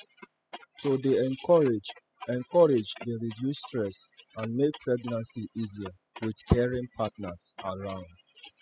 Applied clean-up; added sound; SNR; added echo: classical method spectral subtraction.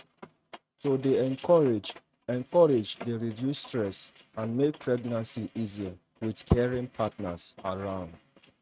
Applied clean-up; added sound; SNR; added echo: neural mask model RNNoise.